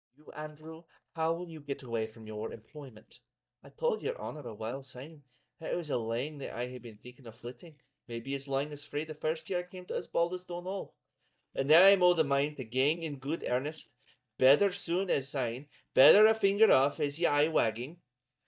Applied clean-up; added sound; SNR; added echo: neural mask model DeepFilterNet 3.